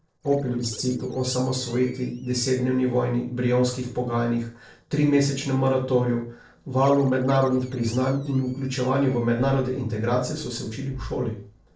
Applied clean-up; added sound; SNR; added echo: neural separator model SepFormer DNS4.